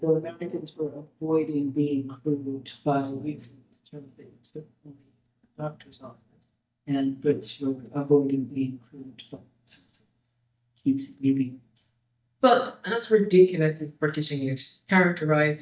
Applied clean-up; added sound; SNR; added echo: neural mask model DeepFilterNet 3.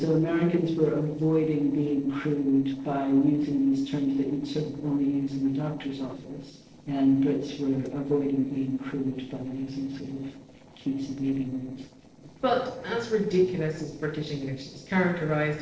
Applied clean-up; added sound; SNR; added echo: neural separator model SepFormer DNS4.